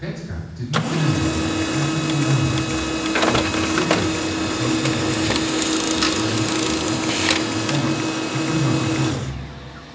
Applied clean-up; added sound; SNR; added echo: none; Printer; -4 dB; reverberation time 1.2 s.